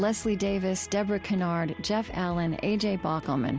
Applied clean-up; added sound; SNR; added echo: none; none; none; none.